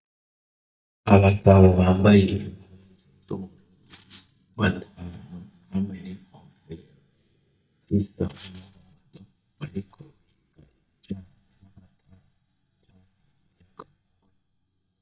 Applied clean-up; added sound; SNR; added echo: neural mask model DeepFilterNet 3.